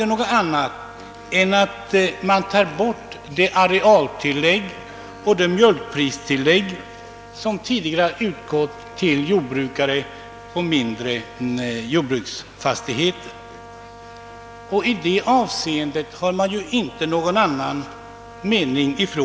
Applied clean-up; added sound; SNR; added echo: none; Brass instrument; 20 dB; none.